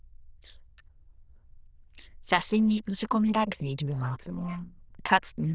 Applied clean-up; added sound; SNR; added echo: neural diffusion model UNIVERSE++.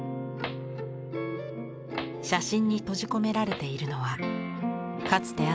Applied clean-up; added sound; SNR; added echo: none; none; none; none.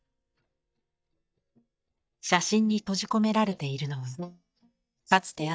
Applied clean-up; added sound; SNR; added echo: neural mask model DeepFilterNet 3.